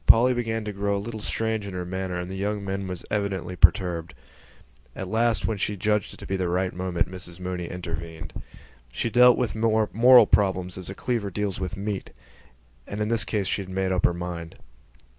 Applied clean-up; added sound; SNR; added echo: none; none; none; none.